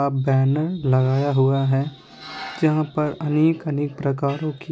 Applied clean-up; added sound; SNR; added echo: none; none; none; none.